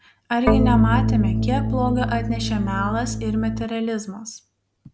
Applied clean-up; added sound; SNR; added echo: none; Organ; -3 dB; none.